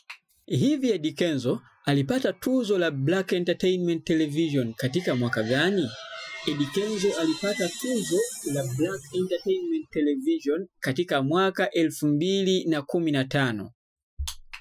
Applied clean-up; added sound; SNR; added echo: classical method Wiener filter.